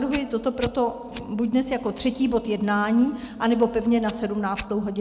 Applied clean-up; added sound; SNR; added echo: none; Fire; 15 dB; none.